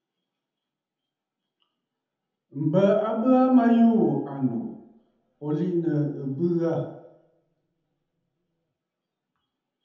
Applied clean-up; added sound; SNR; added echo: none; none; none; reverberation time 0.9 s.